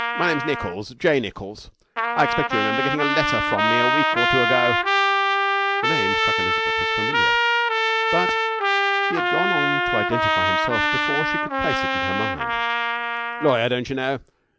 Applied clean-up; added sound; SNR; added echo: none; Trumpet; -5 dB; none.